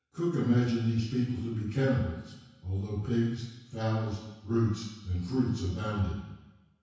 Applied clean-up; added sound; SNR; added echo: none; none; none; reverberation time 1.1 s.